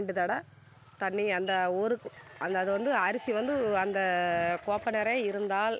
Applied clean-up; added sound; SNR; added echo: none; Applause / Crowd / Cheering; 19 dB; none.